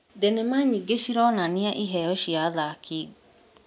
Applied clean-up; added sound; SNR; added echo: none; none; none; none.